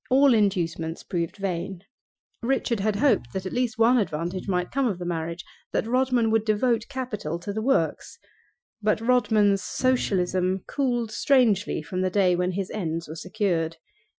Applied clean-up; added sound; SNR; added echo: classical method Wiener filter.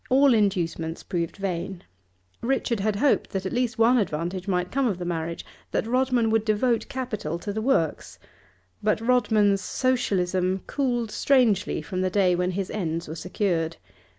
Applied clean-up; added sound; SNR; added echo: none; none; none; none.